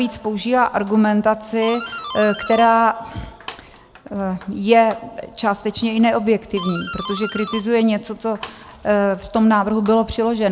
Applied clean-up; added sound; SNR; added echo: none; Doorbell; 15 dB; none.